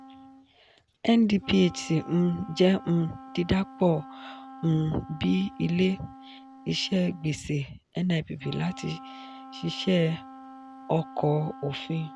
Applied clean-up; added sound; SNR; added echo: none; Wind instrument, woodwind instrument; 18 dB; none.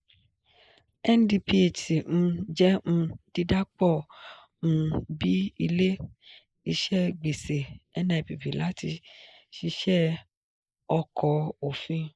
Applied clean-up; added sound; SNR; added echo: neural mask model Resemble Enhance denoiser.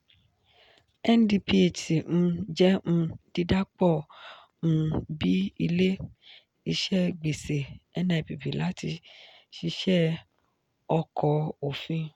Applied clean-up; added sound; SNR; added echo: none; none; none; none.